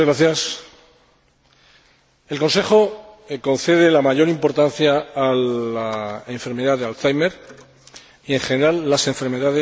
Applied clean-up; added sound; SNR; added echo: none; none; none; none.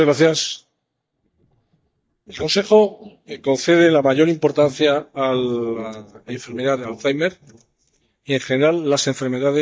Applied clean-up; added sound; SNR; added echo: neural mask model DeepFilterNet 3.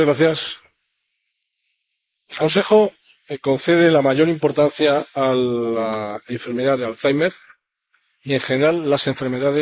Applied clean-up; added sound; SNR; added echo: neural mask model Resemble Enhance denoiser.